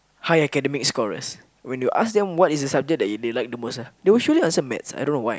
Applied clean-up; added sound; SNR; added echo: none; none; none; none.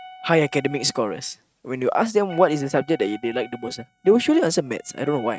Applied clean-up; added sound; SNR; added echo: neural mask model RNNoise.